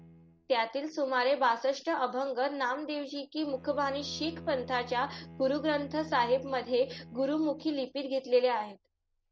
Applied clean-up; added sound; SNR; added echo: none; Bowed string instrument; 19 dB; none.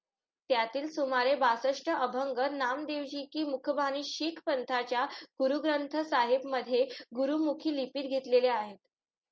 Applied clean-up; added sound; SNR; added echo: none; none; none; none.